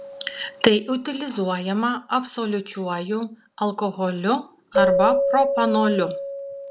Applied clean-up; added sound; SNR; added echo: none; Keyboard (musical); 3 dB; none.